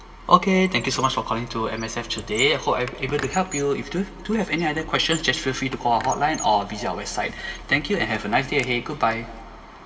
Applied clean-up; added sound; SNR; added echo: none; Squeak; 17 dB; reverberation time 1.5 s.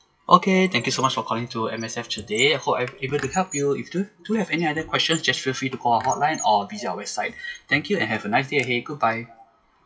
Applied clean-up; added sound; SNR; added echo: classical method WPE with log-MMSE.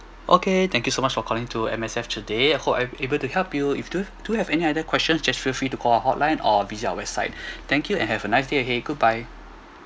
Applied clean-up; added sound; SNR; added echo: none; none; none; none.